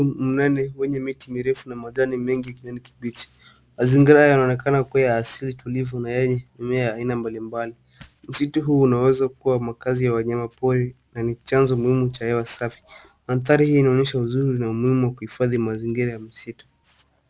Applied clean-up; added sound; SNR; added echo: none; none; none; none.